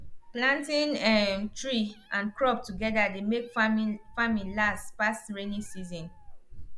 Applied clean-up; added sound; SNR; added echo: none; Meow; 13 dB; none.